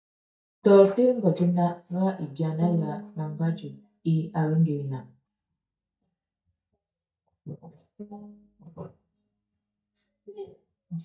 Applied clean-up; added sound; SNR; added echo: neural mask model DeepFilterNet 3.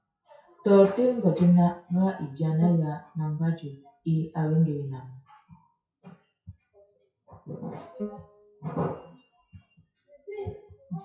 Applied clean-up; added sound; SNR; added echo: classical method WPE with log-MMSE.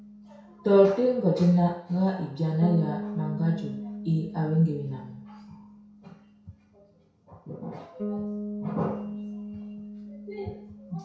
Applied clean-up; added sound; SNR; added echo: none; Bass guitar; 10 dB; reverberation time 0.6 s.